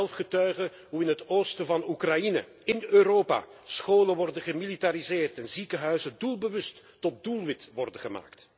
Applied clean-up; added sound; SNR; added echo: none; none; none; none.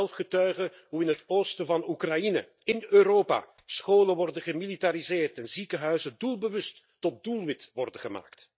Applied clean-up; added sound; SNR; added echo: neural mask model DeepFilterNet 3.